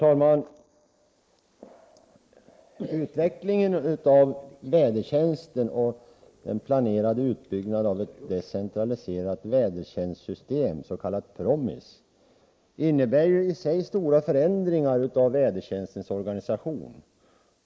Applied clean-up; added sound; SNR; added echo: neural mask model Resemble Enhance denoiser.